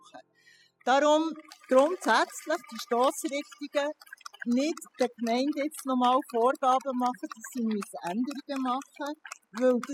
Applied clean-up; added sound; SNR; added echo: classical method spectral subtraction.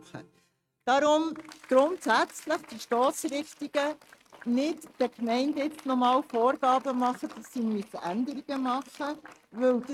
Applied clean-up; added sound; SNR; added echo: neural mask model RNNoise.